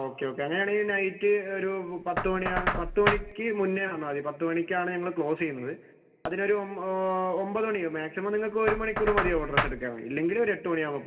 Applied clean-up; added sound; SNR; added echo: none; Knock; 7 dB; reverberation time 1.3 s.